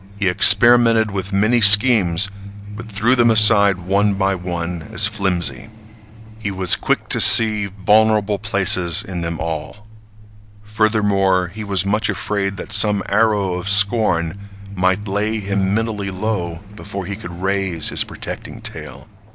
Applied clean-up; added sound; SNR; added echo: none; Truck; 12 dB; none.